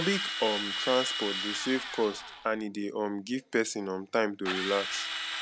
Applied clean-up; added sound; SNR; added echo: none; Drill; 5 dB; none.